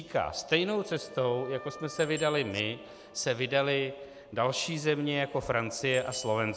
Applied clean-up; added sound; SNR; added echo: none; Bicycle bell + Wind instrument, woodwind instrument; 19 dB; none.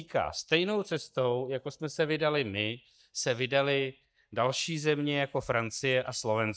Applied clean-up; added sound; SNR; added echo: neural mask model DeepFilterNet 3.